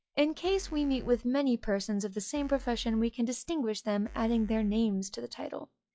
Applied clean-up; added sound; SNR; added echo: classical method log-MMSE.